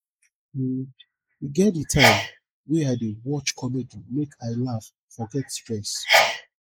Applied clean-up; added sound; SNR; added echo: neural mask model Resemble Enhance denoiser.